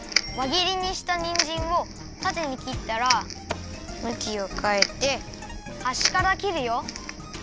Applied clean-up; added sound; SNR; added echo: none; Crackle; 5 dB; none.